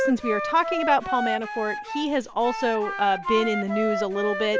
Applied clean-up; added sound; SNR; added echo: none; Wind instrument, woodwind instrument; 4 dB; none.